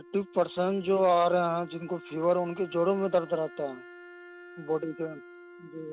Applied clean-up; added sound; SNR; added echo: none; Wind instrument, woodwind instrument; 19 dB; none.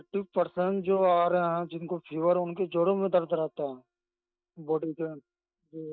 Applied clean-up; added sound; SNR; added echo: neural mask model DeepFilterNet 3.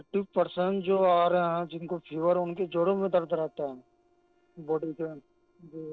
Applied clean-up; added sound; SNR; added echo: neural separator model SepFormer DNS4.